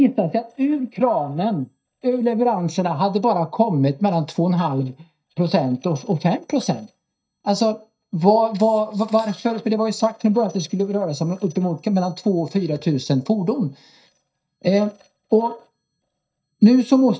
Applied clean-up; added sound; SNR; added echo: neural mask model DeepFilterNet 3.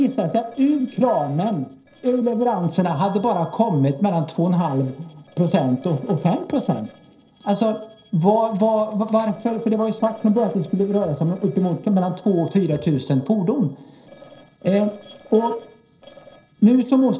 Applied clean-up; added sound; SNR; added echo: neural separator model SepFormer DNS4.